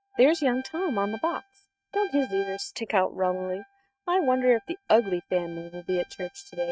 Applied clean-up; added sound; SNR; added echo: neural mask model RNNoise.